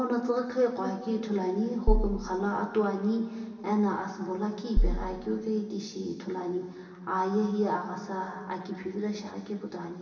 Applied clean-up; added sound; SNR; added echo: none; Bass drum; -3 dB; reverberation time 2.7 s.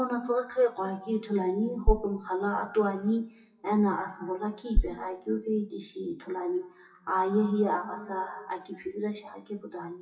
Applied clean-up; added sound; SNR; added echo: classical method WPE with log-MMSE.